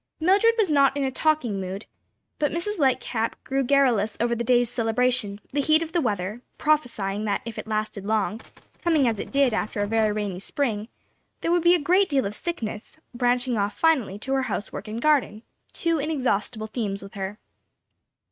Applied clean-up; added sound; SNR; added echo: neural mask model RNNoise.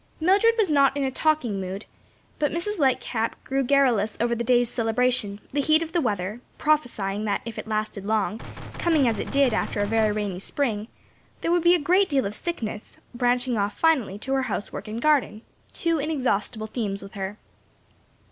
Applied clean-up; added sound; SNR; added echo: none; Gunshot, gunfire; 13 dB; none.